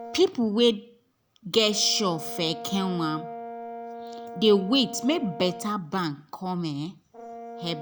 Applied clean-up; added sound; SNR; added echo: none; Brass instrument; 13 dB; none.